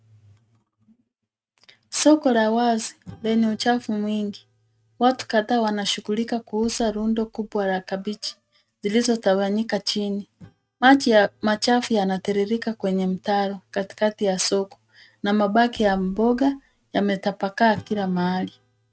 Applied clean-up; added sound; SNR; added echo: neural mask model RNNoise.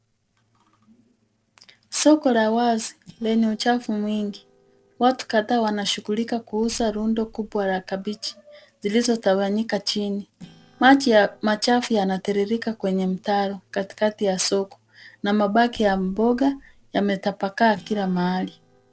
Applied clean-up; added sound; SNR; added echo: neural separator model SepFormer DNS4.